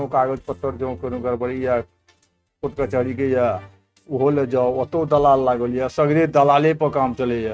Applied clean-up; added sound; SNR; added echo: neural mask model RNNoise.